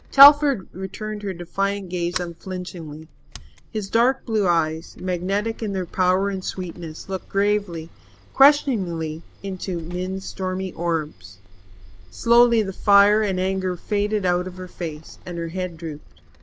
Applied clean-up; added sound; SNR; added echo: none; Sliding door; 17 dB; none.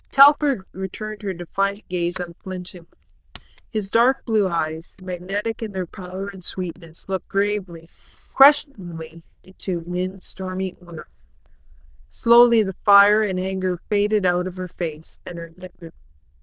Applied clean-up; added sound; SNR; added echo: neural diffusion model UNIVERSE++.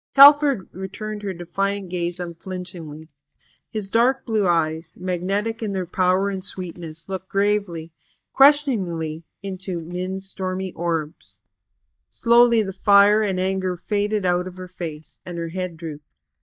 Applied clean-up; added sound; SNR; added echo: neural mask model DeepFilterNet 3.